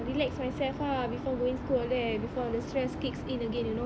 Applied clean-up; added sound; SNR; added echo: none; none; none; none.